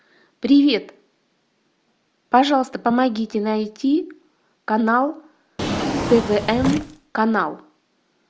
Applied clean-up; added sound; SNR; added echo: none; Drawer open or close; 5 dB; none.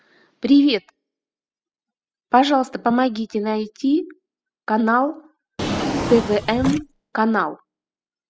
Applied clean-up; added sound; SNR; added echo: classical method spectral subtraction.